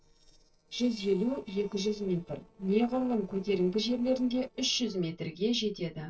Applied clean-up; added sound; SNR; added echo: neural separator model SepFormer DNS4.